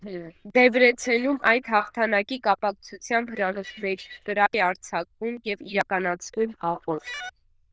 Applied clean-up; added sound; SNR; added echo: neural diffusion model UNIVERSE++.